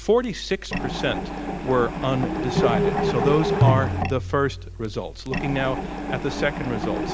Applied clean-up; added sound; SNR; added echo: none; Mechanisms + Tabla; 0 dB; none.